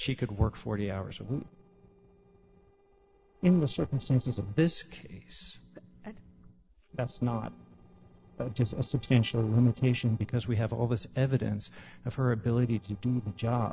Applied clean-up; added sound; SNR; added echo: neural separator model SepFormer DNS4.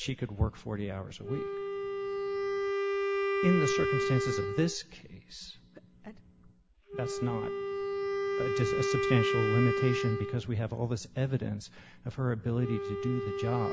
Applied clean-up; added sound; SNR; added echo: none; Wind instrument, woodwind instrument; 0 dB; none.